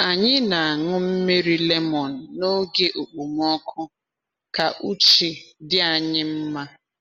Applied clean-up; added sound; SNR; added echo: none; none; none; none.